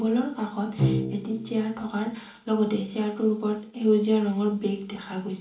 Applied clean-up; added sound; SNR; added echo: none; Bowed string instrument; 6 dB; reverberation time 0.4 s.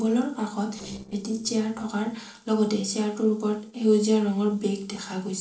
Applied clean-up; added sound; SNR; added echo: neural separator model SepFormer DNS4.